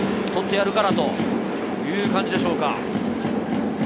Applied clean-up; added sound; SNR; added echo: none; Keyboard (musical); 13 dB; none.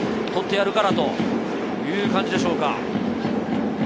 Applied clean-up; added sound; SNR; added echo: none; none; none; none.